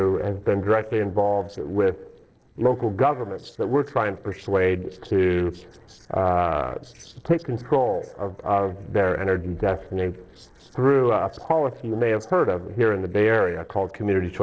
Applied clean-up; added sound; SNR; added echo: neural separator model SepFormer DNS4.